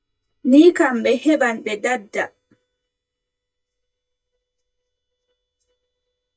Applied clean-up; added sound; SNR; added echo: neural mask model DeepFilterNet 3.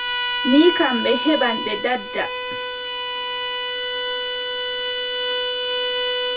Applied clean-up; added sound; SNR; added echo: none; Bowed string instrument; 0 dB; reverberation time 0.1 s.